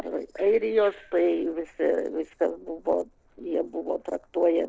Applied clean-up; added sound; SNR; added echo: neural separator model SepFormer DNS4.